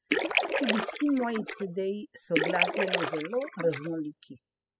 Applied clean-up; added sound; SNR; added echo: classical method spectral subtraction.